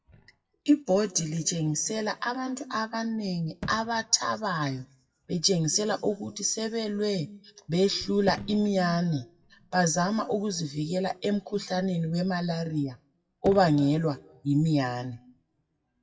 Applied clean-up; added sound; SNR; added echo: classical method WPE with log-MMSE.